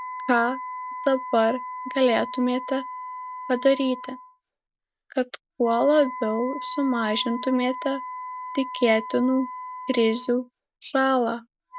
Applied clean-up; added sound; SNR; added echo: none; Wind instrument, woodwind instrument; 11 dB; none.